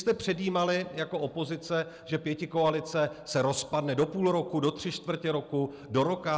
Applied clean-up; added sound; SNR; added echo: none; none; none; none.